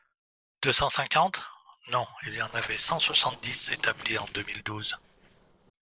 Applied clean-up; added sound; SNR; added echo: neural separator model SepFormer DNS4.